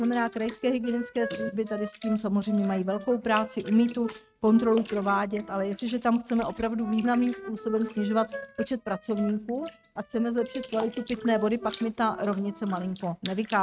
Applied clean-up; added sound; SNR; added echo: neural mask model RNNoise.